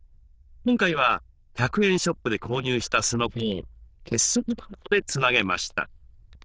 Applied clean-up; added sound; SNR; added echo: neural diffusion model UNIVERSE++.